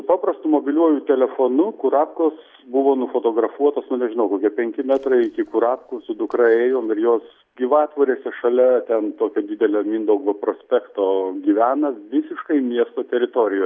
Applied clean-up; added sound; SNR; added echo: none; none; none; none.